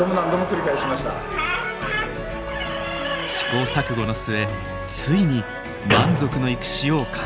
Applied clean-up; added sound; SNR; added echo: none; Squeak / Slam; 5 dB; none.